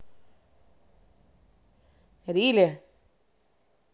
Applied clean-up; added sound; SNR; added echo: none; none; none; none.